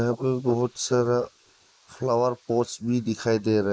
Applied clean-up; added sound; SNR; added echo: neural mask model Resemble Enhance denoiser.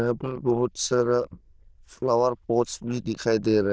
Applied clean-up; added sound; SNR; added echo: neural diffusion model UNIVERSE++.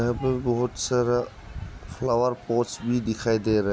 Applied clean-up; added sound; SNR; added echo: none; none; none; none.